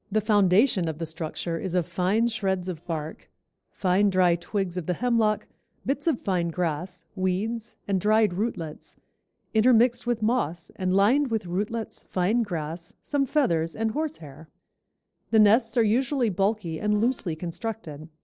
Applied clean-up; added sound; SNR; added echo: neural separator model SepFormer DNS4.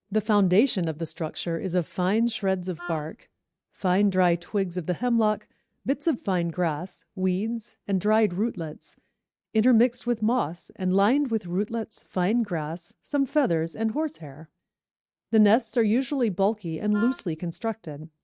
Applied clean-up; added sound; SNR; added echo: neural mask model RNNoise.